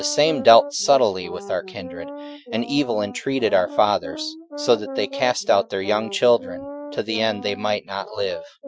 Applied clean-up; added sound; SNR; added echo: classical method Wiener filter.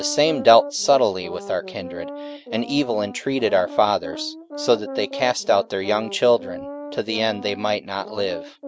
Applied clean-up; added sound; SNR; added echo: none; Brass instrument; 13 dB; none.